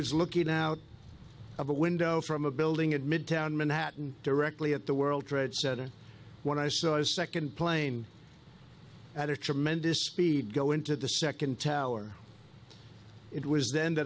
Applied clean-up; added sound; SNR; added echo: none; none; none; none.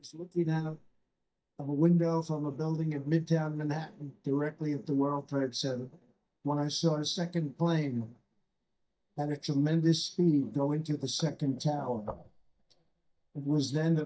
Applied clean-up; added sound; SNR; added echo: neural mask model DeepFilterNet 3.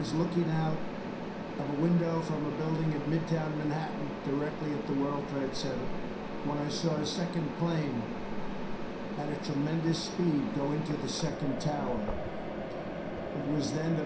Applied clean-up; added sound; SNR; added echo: none; Mechanisms; 4 dB; reverberation time 0.5 s.